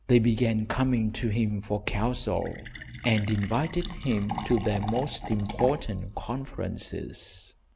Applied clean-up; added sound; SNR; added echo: none; Fill (with liquid); 13 dB; none.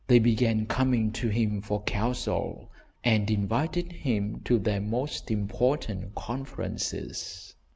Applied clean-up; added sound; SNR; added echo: none; none; none; none.